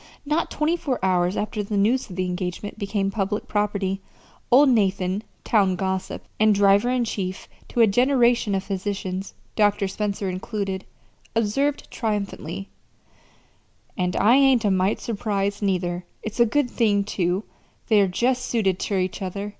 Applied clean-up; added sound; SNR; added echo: none; none; none; none.